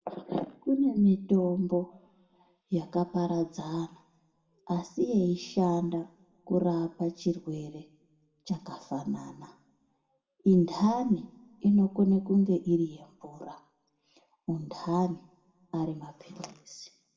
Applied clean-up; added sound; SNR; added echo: none; none; none; reverberation time 0.7 s.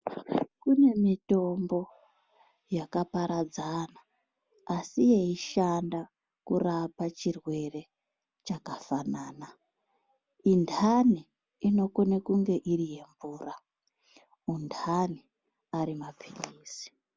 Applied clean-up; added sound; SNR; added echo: none; none; none; none.